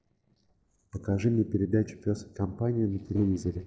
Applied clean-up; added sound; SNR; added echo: neural separator model SepFormer DNS4.